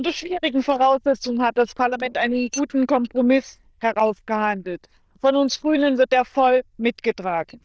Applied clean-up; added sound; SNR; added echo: neural diffusion model UNIVERSE++.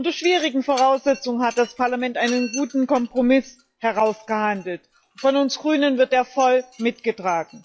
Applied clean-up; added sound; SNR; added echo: classical method log-MMSE.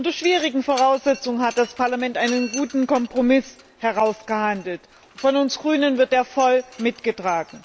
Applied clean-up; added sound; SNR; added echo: none; Mechanisms; 20 dB; none.